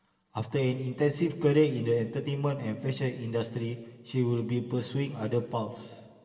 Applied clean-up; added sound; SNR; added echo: none; Piano; 17 dB; reverberation time 2.4 s.